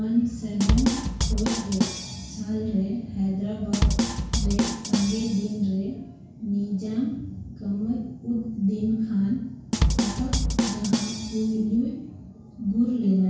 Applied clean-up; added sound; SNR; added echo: none; Drum kit; -1 dB; reverberation time 0.6 s.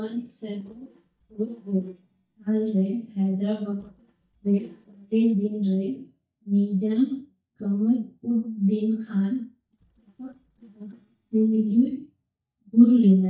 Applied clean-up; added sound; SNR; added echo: neural mask model DeepFilterNet 3.